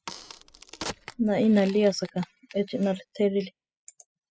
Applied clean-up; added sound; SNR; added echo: classical method spectral subtraction.